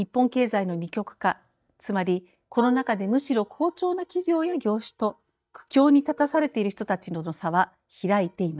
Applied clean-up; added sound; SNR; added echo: neural mask model DeepFilterNet 3.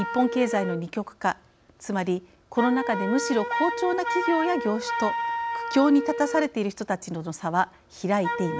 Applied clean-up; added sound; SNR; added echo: none; Wind instrument, woodwind instrument; 6 dB; none.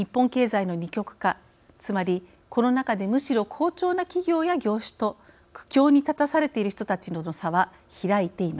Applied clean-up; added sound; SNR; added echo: none; none; none; none.